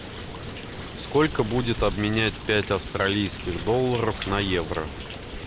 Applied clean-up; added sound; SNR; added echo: none; Rain; 8 dB; none.